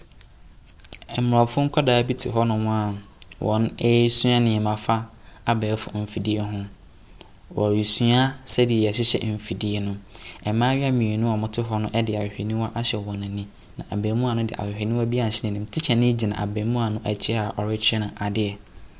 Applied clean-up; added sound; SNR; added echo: none; none; none; none.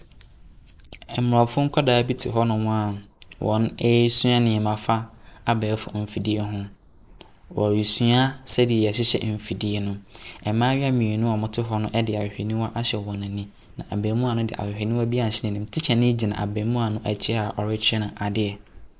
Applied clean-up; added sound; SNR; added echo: neural mask model Resemble Enhance denoiser.